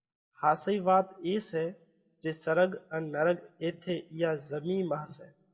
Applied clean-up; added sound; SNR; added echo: none; none; none; reverberation time 0.3 s.